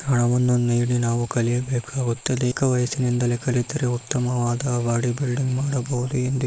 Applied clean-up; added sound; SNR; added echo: neural mask model Resemble Enhance denoiser.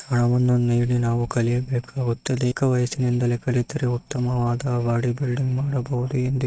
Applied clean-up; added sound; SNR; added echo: neural mask model RNNoise.